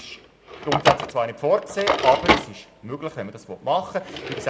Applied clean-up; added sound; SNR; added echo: none; Drawer open or close; 1 dB; reverberation time 0.6 s.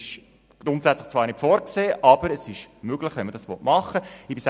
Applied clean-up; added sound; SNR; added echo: none; none; none; none.